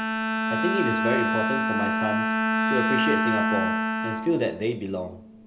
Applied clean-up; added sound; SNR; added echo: none; Bowed string instrument; -4 dB; none.